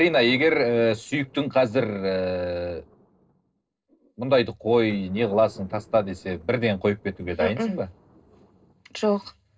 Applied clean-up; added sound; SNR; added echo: neural separator model SepFormer DNS4.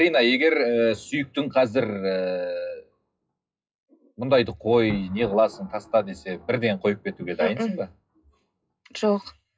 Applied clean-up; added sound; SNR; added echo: classical method WPE with log-MMSE.